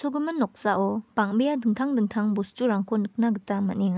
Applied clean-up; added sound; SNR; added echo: none; none; none; none.